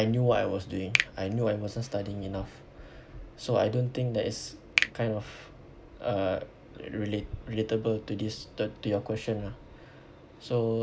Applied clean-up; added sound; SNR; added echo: none; Finger snapping; 5 dB; none.